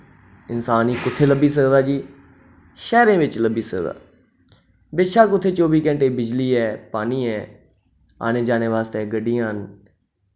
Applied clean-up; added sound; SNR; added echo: none; none; none; none.